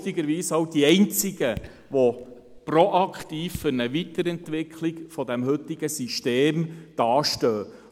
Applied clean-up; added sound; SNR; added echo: none; Raindrop / Drip; 19 dB; none.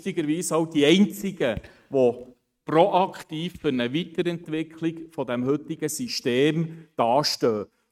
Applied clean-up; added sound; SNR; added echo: neural mask model RNNoise.